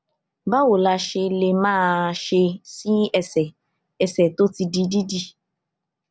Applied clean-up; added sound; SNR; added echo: none; none; none; none.